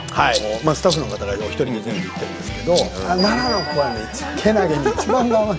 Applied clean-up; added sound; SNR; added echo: none; Rattle; 10 dB; none.